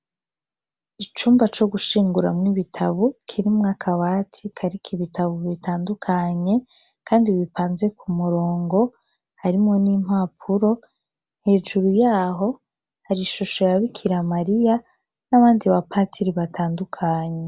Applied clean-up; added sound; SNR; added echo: none; none; none; none.